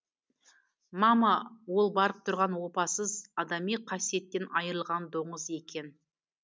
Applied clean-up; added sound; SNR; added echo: none; none; none; none.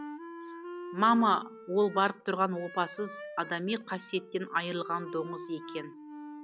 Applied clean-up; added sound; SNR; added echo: none; Wind instrument, woodwind instrument; 13 dB; none.